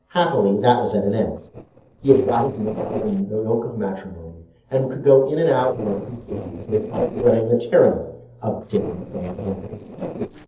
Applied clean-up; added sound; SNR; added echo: neural separator model SepFormer DNS4.